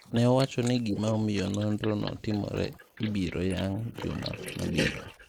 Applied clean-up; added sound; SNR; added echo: neural mask model Resemble Enhance denoiser.